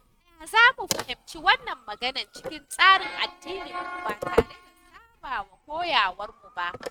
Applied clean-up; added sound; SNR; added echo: neural mask model RNNoise.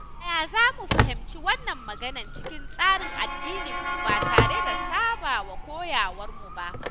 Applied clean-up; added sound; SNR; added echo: none; Motor vehicle (road) / Siren + Telephone; 0 dB; none.